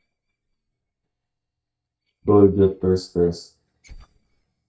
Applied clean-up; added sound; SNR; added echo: neural mask model DeepFilterNet 3.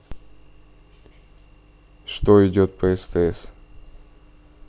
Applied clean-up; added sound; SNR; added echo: none; none; none; none.